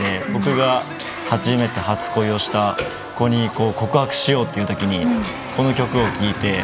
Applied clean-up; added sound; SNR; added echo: none; Cough; 12 dB; none.